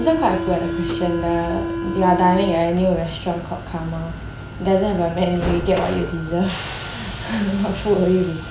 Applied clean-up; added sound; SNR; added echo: none; Subway, metro, underground; 7 dB; reverberation time 0.4 s.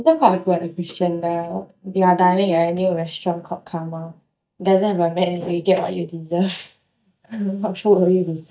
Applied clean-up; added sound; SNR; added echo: neural mask model DeepFilterNet 3.